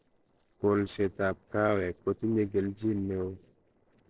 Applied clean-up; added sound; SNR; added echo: neural separator model SepFormer DNS4.